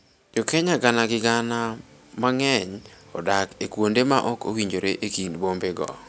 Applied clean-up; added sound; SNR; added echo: none; none; none; none.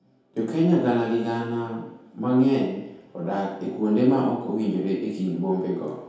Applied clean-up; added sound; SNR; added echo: none; none; none; reverberation time 0.8 s.